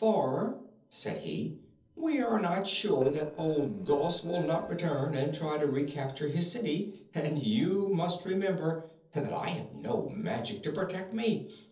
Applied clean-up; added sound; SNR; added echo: neural separator model SepFormer DNS4.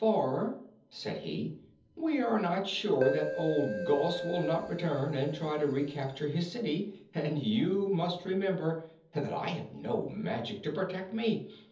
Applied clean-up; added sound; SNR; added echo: none; Keyboard (musical); 5 dB; reverberation time 0.7 s.